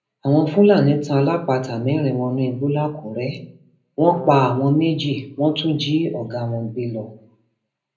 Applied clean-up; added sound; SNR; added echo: none; Brass instrument; 15 dB; reverberation time 0.4 s.